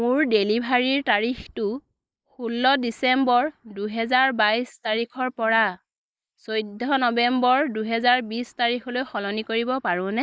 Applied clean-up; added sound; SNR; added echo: neural mask model Resemble Enhance denoiser.